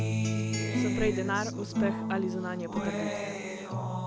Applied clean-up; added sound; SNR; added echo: none; Acoustic guitar; -4 dB; none.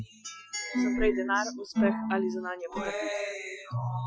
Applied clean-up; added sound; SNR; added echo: classical method Wiener filter.